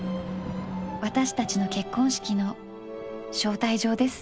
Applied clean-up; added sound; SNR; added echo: none; Thunder / Rain; 16 dB; none.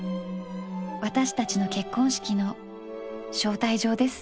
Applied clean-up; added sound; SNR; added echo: none; none; none; none.